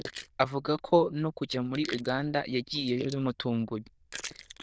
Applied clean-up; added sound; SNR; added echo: neural diffusion model UNIVERSE++.